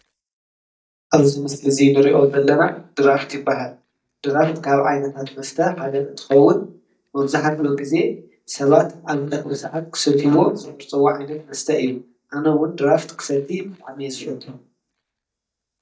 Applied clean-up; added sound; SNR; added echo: neural mask model DeepFilterNet 3.